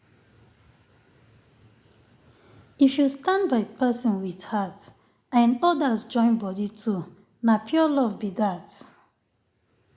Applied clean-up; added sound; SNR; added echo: none; none; none; none.